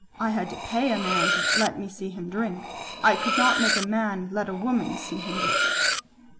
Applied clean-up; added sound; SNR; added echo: none; Cutlery, silverware; 0 dB; none.